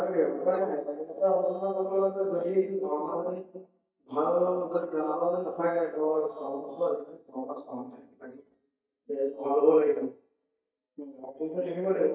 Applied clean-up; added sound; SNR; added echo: neural mask model DeepFilterNet 3.